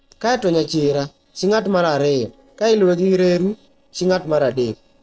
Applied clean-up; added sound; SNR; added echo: neural separator model SepFormer DNS4.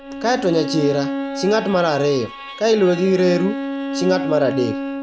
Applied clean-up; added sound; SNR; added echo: none; Bowed string instrument; 7 dB; none.